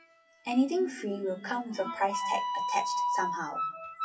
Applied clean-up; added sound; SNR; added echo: classical method WPE with log-MMSE.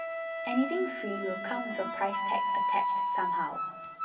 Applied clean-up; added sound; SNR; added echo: none; Wind instrument, woodwind instrument; -2 dB; reverberation time 2.0 s.